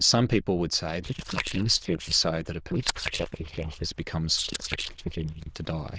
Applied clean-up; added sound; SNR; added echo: neural diffusion model UNIVERSE++.